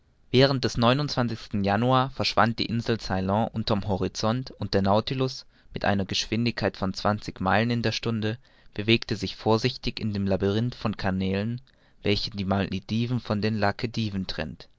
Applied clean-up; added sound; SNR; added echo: none; none; none; none.